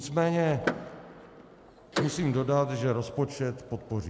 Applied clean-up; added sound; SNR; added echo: none; Door / Car; 9 dB; none.